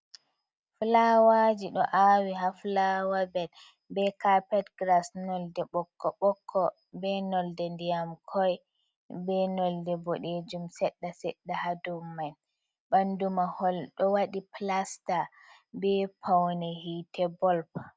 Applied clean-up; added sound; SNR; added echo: none; none; none; none.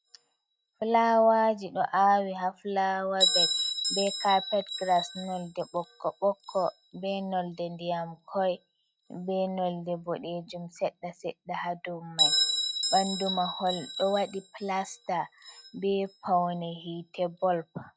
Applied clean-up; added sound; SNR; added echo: classical method log-MMSE.